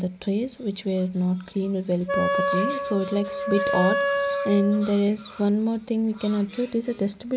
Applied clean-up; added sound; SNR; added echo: none; Wind instrument, woodwind instrument; 1 dB; none.